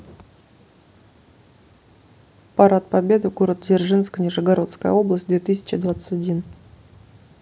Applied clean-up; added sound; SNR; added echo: none; none; none; none.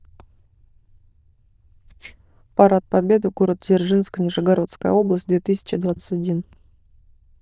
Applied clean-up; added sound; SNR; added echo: neural diffusion model UNIVERSE++.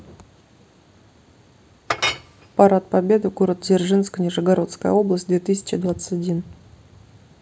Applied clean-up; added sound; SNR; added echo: none; Chink, clink; 8 dB; none.